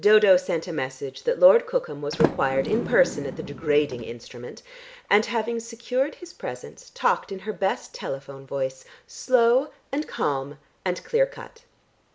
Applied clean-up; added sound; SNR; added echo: none; Sliding door; 7 dB; none.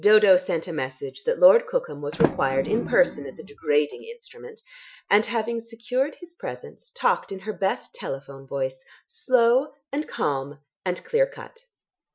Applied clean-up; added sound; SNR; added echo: classical method Wiener filter.